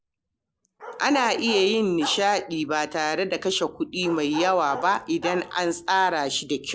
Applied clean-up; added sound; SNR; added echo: none; Bark; 14 dB; none.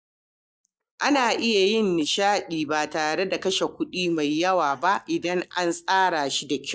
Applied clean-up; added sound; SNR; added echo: neural mask model DeepFilterNet 3.